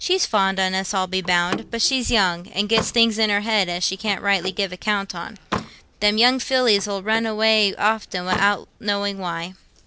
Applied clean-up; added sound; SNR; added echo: none; Slam; 14 dB; none.